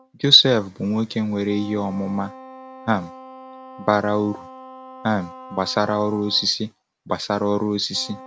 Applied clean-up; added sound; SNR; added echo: none; Wind instrument, woodwind instrument; 19 dB; none.